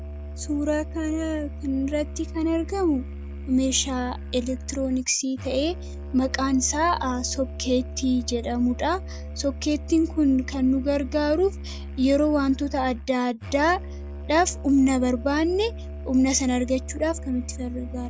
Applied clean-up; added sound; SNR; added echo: none; Musical instrument; 10 dB; none.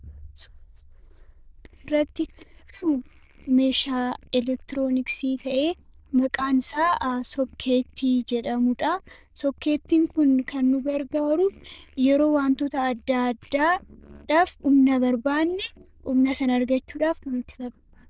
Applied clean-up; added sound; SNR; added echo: neural diffusion model UNIVERSE++.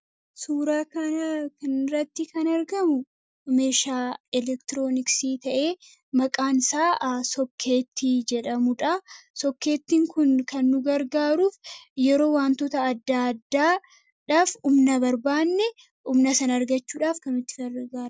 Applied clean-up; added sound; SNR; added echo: none; none; none; none.